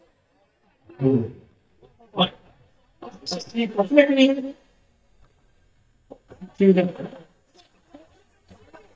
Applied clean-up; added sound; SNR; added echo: neural mask model DeepFilterNet 3.